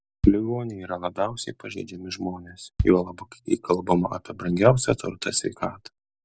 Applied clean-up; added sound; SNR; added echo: none; Bass drum; 11 dB; none.